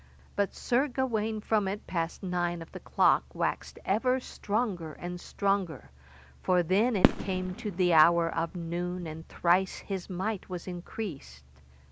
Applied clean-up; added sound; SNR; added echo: none; Fireworks; 3 dB; none.